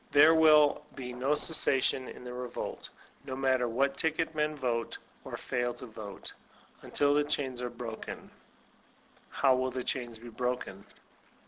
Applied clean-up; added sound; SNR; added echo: none; none; none; none.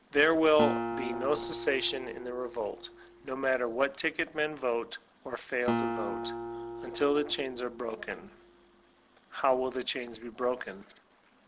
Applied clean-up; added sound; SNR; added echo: none; Acoustic guitar; 7 dB; none.